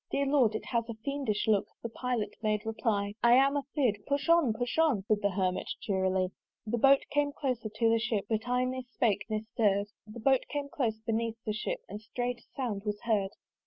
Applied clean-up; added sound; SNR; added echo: none; none; none; none.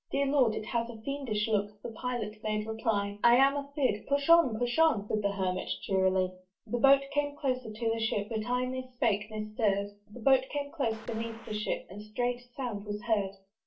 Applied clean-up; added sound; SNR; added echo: none; Gunshot, gunfire; 20 dB; reverberation time 0.2 s.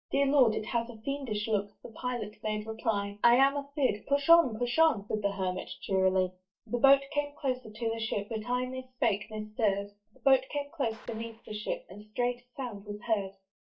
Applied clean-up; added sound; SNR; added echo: neural mask model DeepFilterNet 3.